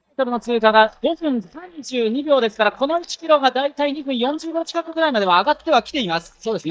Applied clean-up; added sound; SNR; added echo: neural mask model DeepFilterNet 3.